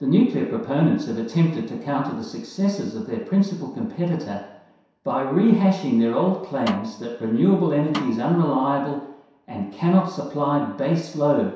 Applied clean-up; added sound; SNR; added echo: none; Snare drum; 15 dB; reverberation time 0.7 s.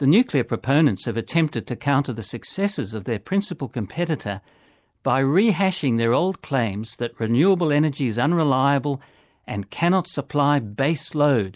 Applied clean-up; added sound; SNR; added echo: none; none; none; none.